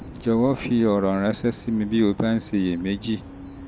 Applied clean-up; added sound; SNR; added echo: none; Bird vocalization, bird call, bird song; 17 dB; none.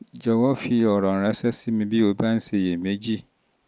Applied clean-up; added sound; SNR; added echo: none; none; none; none.